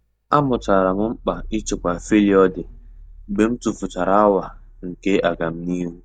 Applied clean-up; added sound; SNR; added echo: neural mask model DeepFilterNet 3.